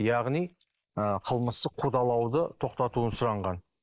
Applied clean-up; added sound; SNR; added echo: neural mask model Resemble Enhance denoiser.